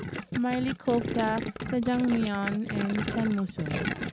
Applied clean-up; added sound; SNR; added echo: none; Gurgling; 5 dB; none.